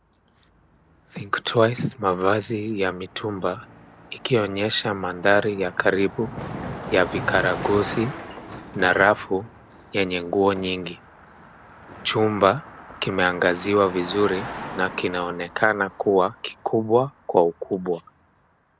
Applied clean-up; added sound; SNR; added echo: none; Car passing by; 14 dB; none.